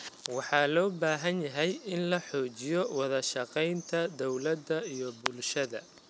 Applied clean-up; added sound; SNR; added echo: none; none; none; none.